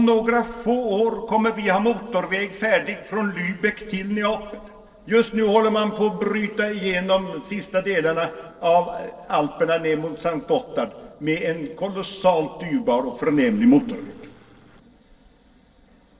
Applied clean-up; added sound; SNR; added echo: neural separator model SepFormer DNS4.